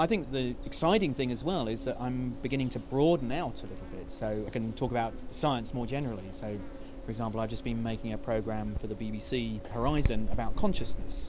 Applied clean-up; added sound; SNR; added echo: none; Cricket; 1 dB; none.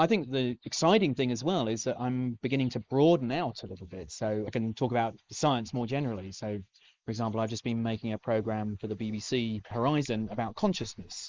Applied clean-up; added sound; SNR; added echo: neural mask model Resemble Enhance denoiser.